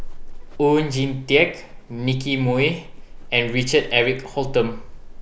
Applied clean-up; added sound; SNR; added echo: none; Livestock, farm animals, working animals; 11 dB; none.